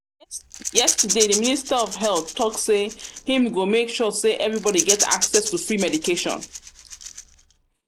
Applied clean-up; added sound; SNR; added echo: none; Rattle / Rattle (instrument); 4 dB; none.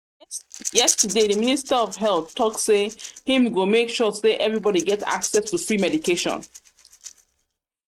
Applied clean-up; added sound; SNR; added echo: neural mask model RNNoise.